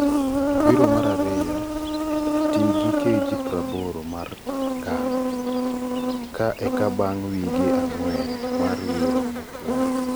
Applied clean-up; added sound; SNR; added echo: none; Insect; -5 dB; none.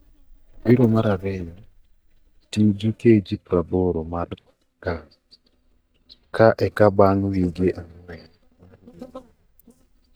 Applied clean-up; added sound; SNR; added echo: neural mask model DeepFilterNet 3.